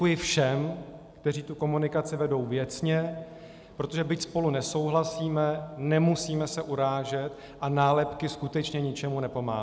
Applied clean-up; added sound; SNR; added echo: none; none; none; none.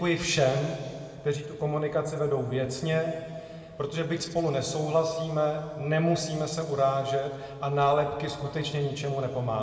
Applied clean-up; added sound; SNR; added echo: none; none; none; reverberation time 2.0 s.